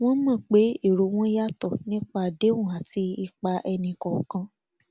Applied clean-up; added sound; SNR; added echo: none; none; none; none.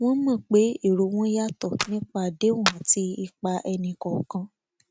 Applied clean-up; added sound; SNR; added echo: neural mask model RNNoise.